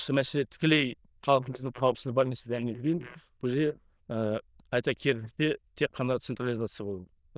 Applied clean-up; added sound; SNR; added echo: neural diffusion model UNIVERSE++.